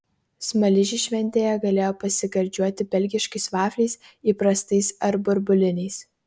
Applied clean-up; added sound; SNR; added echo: none; none; none; none.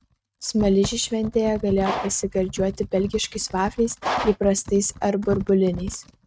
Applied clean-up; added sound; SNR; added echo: neural mask model RNNoise.